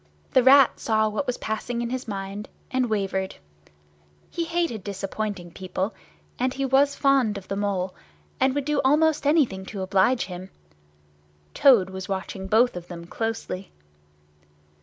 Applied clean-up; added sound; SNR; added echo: none; none; none; none.